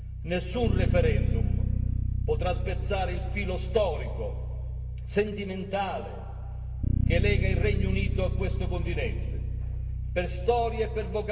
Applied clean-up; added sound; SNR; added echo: none; Bass guitar; -4 dB; reverberation time 2.0 s.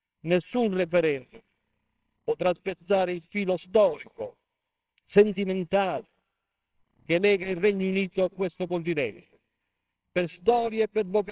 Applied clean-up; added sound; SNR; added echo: neural separator model SepFormer WHAMR!.